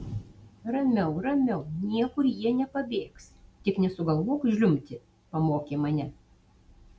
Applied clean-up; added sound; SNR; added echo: none; none; none; none.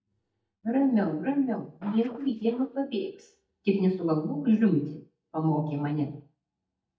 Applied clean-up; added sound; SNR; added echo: neural mask model DeepFilterNet 3.